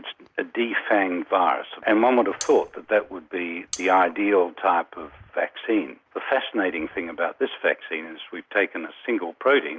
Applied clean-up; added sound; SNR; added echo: none; Cutlery, silverware; 15 dB; none.